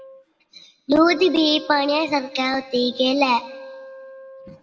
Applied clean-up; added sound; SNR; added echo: none; Wind instrument, woodwind instrument; 19 dB; reverberation time 0.9 s.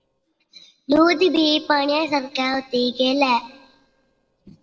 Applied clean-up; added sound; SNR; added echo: neural separator model SepFormer DNS4.